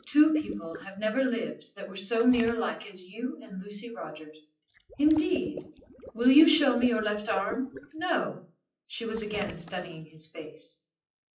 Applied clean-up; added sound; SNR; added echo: classical method WPE with log-MMSE.